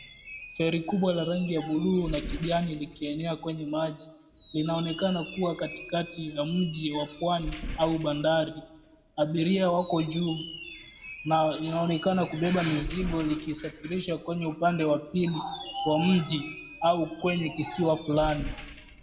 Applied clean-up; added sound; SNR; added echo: none; Squeak; 13 dB; reverberation time 0.9 s.